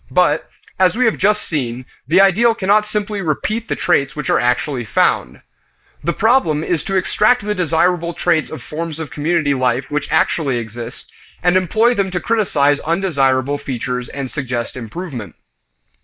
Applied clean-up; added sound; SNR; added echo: neural mask model Resemble Enhance denoiser.